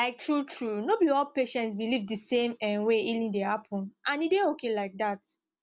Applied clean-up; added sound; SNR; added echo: none; none; none; none.